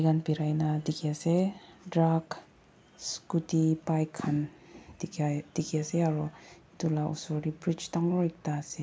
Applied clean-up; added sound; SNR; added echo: none; none; none; none.